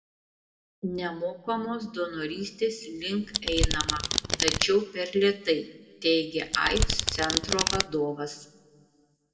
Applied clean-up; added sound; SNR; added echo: none; Domestic sounds, home sounds; -2 dB; reverberation time 1.4 s.